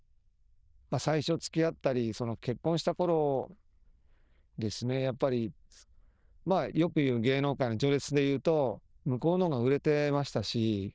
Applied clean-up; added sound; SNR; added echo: neural diffusion model UNIVERSE++.